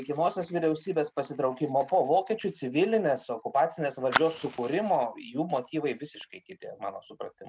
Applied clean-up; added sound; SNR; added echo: none; Fire; 13 dB; none.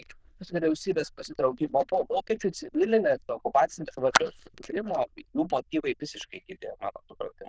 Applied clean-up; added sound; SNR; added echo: neural diffusion model UNIVERSE++.